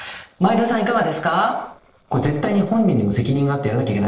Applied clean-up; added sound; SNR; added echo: neural separator model SepFormer DNS4.